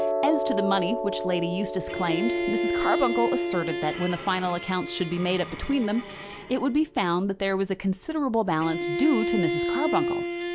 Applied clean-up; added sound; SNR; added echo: none; Bowed string instrument + Piano; 3 dB; none.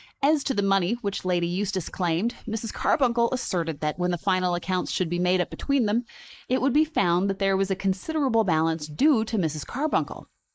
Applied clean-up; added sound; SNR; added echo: neural mask model Resemble Enhance denoiser.